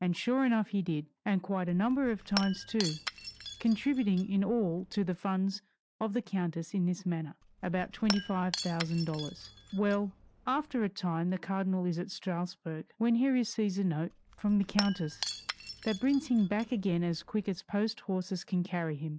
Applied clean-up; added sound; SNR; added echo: none; Shatter / Crushing; 12 dB; none.